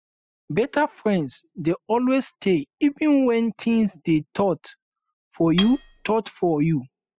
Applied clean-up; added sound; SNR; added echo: classical method spectral subtraction.